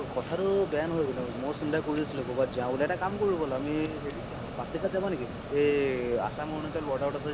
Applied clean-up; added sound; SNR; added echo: none; Mechanisms; 8 dB; none.